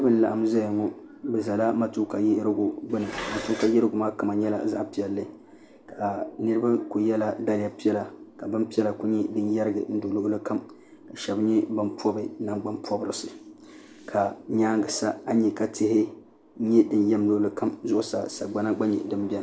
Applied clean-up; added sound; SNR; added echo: none; Dishes, pots, and pans; 12 dB; none.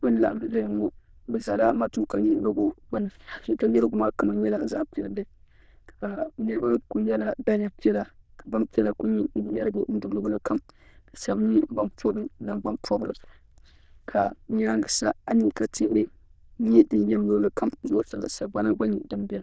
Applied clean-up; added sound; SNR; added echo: neural diffusion model UNIVERSE++.